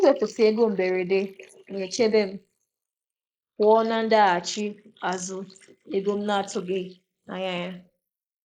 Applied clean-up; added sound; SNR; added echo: neural mask model Resemble Enhance denoiser.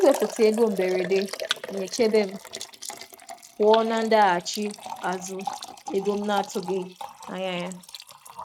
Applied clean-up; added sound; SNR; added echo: neural mask model RNNoise.